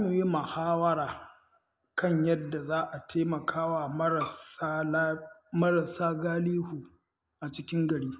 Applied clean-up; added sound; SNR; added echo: none; Bowed string instrument; 11 dB; none.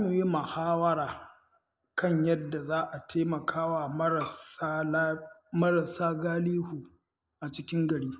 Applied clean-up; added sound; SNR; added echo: neural separator model SepFormer DNS4.